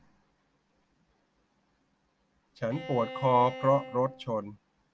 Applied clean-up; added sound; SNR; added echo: none; Bowed string instrument; 11 dB; none.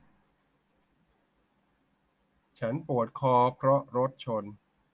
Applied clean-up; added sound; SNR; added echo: none; none; none; none.